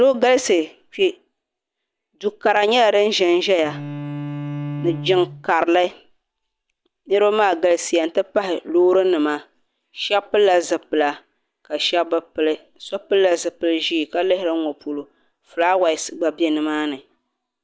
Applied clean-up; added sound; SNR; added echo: neural mask model DeepFilterNet 3.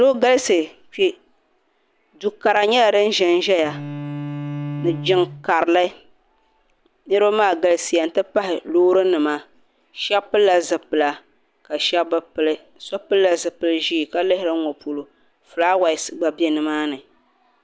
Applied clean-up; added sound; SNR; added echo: none; Bowed string instrument; 11 dB; none.